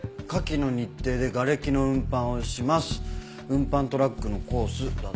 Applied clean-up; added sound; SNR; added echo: none; none; none; none.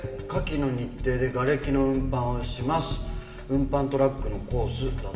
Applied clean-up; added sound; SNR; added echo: none; none; none; reverberation time 2.5 s.